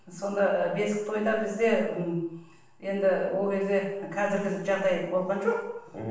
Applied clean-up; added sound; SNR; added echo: none; none; none; reverberation time 0.7 s.